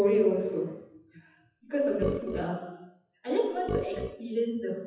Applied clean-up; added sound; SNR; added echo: classical method WPE with log-MMSE.